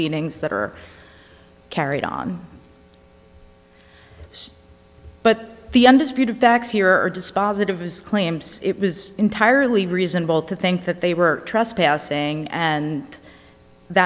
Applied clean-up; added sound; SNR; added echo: none; none; none; none.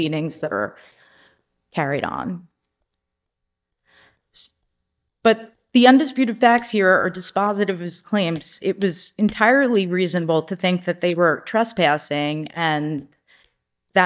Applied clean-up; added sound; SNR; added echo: neural mask model DeepFilterNet 3.